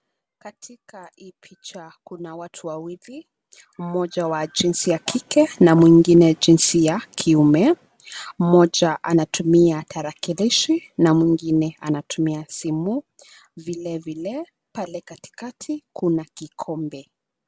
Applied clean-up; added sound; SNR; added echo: none; none; none; none.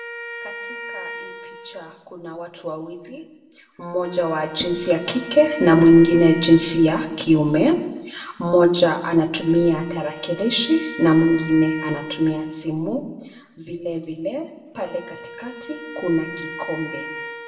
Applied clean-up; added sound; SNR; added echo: none; Wind instrument, woodwind instrument; 16 dB; reverberation time 0.8 s.